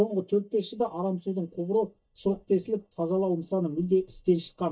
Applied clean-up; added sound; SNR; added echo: neural mask model DeepFilterNet 3.